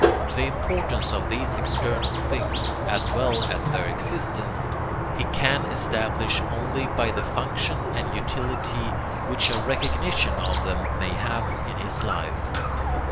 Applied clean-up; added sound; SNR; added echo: none; Squeak; -4 dB; none.